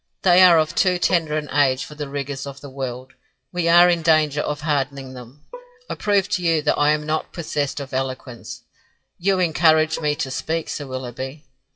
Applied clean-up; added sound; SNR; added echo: classical method WPE with log-MMSE.